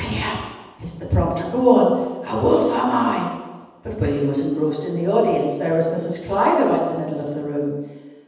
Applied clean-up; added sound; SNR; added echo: none; none; none; reverberation time 1.1 s.